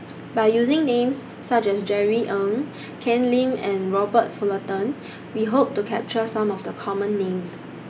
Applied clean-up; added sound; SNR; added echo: none; none; none; none.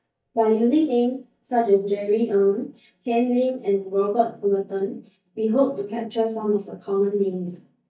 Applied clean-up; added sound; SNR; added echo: neural mask model DeepFilterNet 3.